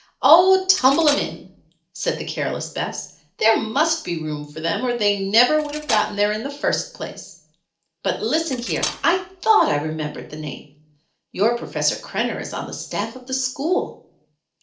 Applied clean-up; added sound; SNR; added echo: neural separator model SepFormer DNS4.